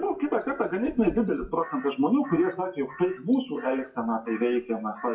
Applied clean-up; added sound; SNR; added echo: classical method WPE with log-MMSE.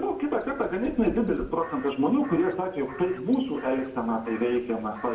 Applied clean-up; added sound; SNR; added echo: none; Crow; 18 dB; reverberation time 0.7 s.